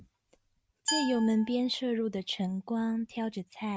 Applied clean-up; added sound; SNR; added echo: none; Glass; 7 dB; none.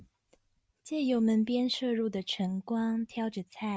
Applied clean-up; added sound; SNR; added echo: none; none; none; none.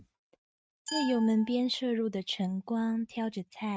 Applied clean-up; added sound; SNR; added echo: neural mask model RNNoise.